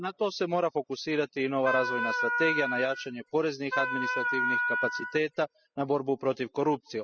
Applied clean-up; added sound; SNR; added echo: classical method spectral subtraction.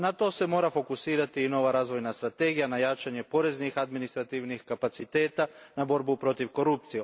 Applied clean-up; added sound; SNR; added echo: none; none; none; none.